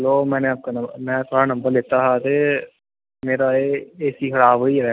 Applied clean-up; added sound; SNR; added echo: none; none; none; none.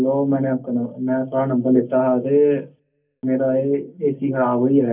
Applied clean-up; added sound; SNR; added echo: none; none; none; reverberation time 0.3 s.